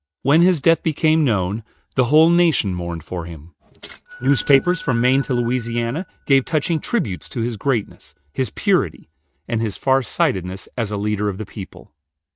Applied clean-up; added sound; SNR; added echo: neural mask model RNNoise.